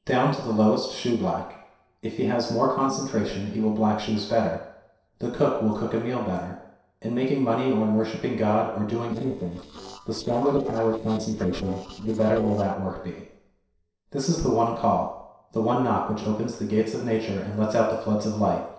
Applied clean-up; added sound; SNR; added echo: neural separator model SepFormer DNS4.